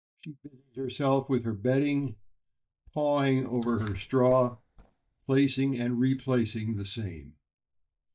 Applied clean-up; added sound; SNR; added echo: neural mask model DeepFilterNet 3.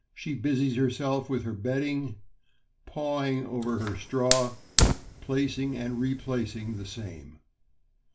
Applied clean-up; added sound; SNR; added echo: none; Fire; 0 dB; reverberation time 0.1 s.